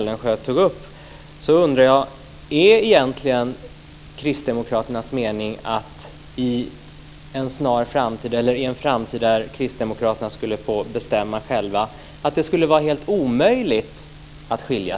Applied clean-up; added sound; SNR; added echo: none; none; none; none.